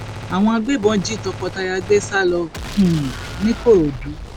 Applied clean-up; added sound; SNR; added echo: none; Gunshot, gunfire; 12 dB; none.